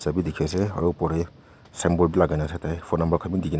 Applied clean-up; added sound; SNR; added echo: none; none; none; none.